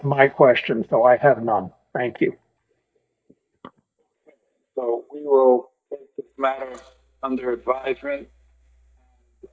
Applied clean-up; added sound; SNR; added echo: neural mask model DeepFilterNet 3.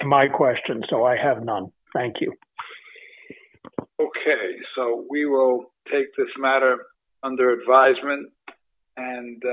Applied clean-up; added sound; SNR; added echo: none; none; none; none.